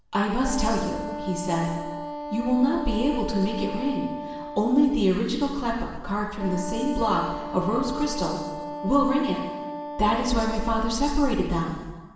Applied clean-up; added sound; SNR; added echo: none; Wind instrument, woodwind instrument; 10 dB; reverberation time 1.2 s.